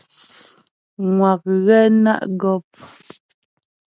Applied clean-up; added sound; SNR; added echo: none; none; none; none.